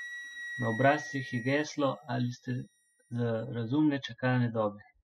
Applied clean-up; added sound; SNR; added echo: classical method spectral subtraction.